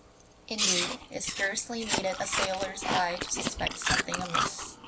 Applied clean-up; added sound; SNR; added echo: none; Chewing, mastication; -1 dB; none.